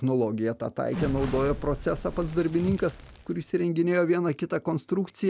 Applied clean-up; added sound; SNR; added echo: none; Crackle; 10 dB; none.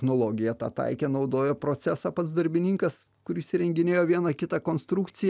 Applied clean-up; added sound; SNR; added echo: none; none; none; none.